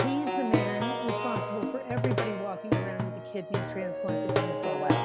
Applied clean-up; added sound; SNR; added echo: none; Plucked string instrument; -5 dB; none.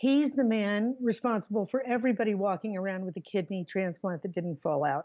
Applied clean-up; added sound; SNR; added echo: none; none; none; none.